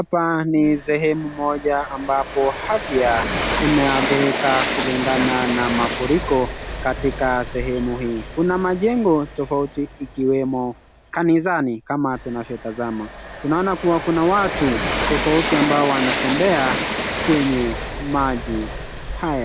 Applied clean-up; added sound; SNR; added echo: none; Train; 5 dB; none.